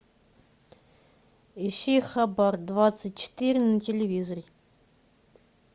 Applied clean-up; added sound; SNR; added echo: none; none; none; none.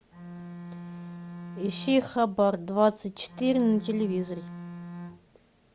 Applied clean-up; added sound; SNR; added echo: none; Bowed string instrument; 12 dB; none.